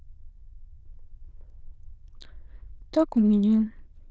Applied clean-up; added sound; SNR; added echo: neural diffusion model UNIVERSE++.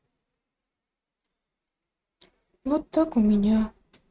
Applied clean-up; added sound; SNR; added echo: neural mask model RNNoise.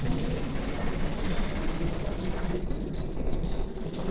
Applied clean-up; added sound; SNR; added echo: neural separator model SepFormer DNS4.